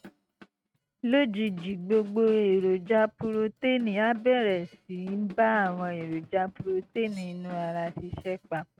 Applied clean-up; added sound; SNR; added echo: neural mask model RNNoise.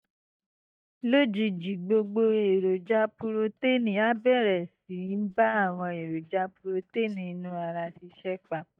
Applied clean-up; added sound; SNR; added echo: neural mask model DeepFilterNet 3.